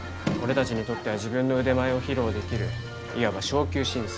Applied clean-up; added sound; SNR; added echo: none; none; none; none.